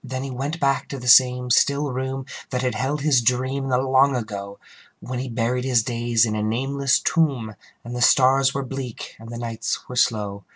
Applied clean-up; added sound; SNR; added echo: none; none; none; none.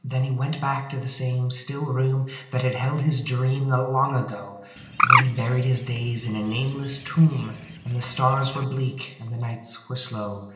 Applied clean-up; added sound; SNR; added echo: none; Bird; 3 dB; reverberation time 0.8 s.